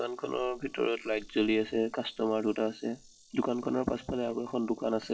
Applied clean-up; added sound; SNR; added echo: classical method WPE with log-MMSE.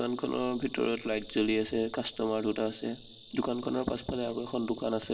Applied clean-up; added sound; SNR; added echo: none; Insect; 12 dB; reverberation time 0.4 s.